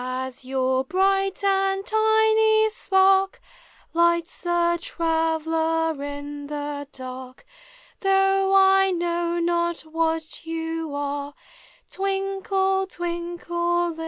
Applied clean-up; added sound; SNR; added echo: none; none; none; none.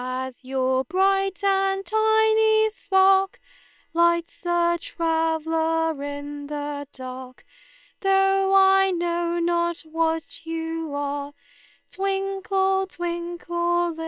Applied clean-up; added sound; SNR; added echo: neural separator model SepFormer WHAM!.